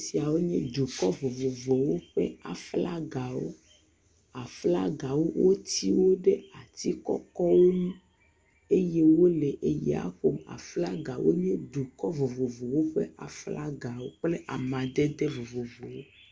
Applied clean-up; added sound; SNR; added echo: none; none; none; none.